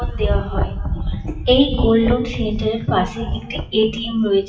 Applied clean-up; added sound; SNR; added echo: classical method WPE with log-MMSE.